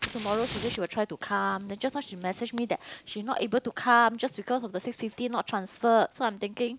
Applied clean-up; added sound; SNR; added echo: none; Fire; 13 dB; none.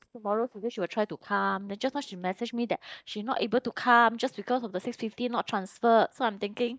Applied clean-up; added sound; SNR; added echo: neural mask model DeepFilterNet 3.